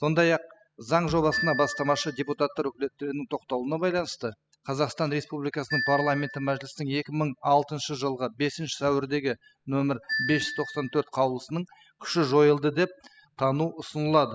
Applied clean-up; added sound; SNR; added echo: classical method spectral subtraction.